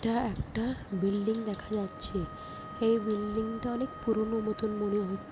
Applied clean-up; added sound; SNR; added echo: none; Wind instrument, woodwind instrument; 15 dB; none.